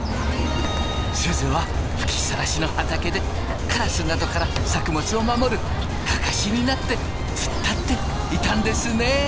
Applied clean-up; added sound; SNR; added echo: none; Rain; 0 dB; none.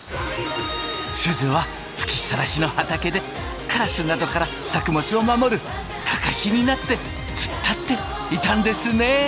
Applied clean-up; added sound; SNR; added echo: none; none; none; none.